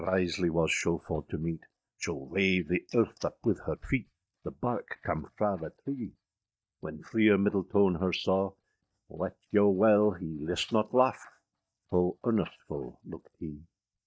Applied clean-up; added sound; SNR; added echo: neural mask model DeepFilterNet 3.